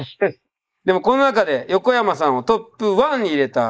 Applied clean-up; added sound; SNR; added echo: neural mask model Resemble Enhance denoiser.